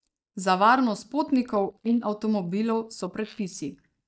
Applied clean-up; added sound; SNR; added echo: neural mask model DeepFilterNet 3.